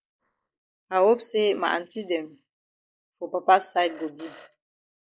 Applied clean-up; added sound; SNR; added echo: neural mask model Resemble Enhance denoiser.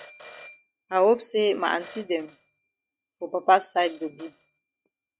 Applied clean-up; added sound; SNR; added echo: neural mask model RNNoise.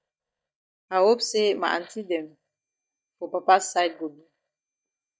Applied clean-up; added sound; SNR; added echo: neural mask model DeepFilterNet 3.